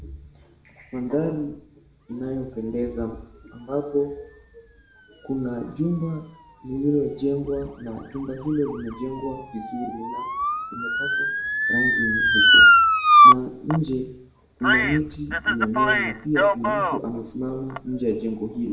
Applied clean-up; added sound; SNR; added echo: none; Motor vehicle (road) / Siren; -5 dB; reverberation time 0.7 s.